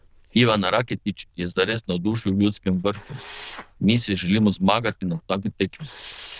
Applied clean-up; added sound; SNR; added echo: neural diffusion model UNIVERSE++.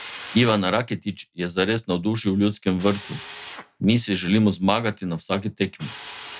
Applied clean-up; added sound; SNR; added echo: none; Drill; 17 dB; none.